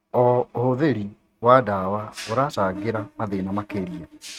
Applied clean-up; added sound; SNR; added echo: neural mask model RNNoise.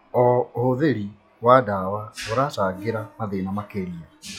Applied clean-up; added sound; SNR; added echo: classical method log-MMSE.